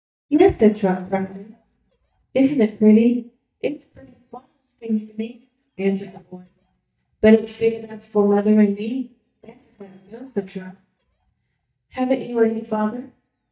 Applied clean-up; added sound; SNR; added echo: neural mask model DeepFilterNet 3.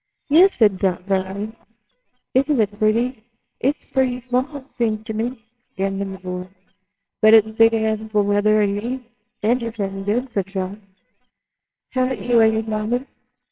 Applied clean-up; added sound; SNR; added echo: neural separator model SepFormer WHAMR!.